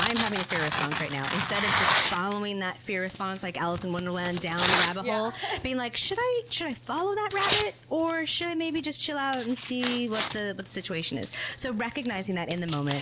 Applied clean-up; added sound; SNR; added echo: none; Tearing; 1 dB; none.